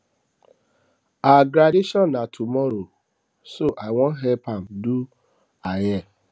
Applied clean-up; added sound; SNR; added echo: none; none; none; none.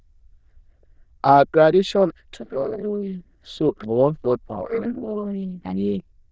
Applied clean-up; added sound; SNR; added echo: neural diffusion model UNIVERSE++.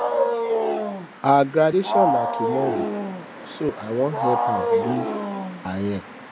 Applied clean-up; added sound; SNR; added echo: none; Wild animals; 0 dB; none.